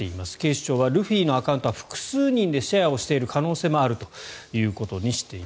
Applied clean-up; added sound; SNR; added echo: none; none; none; none.